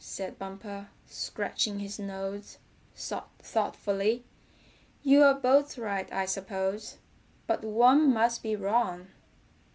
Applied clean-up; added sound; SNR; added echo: none; none; none; none.